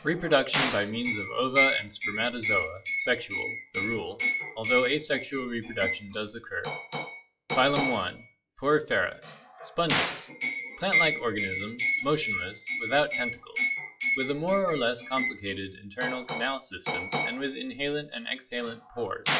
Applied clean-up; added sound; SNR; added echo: classical method WPE with log-MMSE.